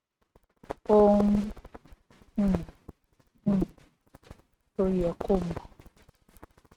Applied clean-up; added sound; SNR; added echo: neural mask model RNNoise.